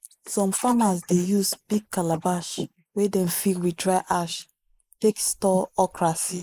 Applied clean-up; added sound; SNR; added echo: neural mask model Resemble Enhance denoiser.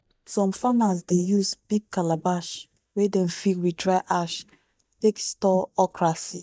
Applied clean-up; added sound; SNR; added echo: neural mask model DeepFilterNet 3.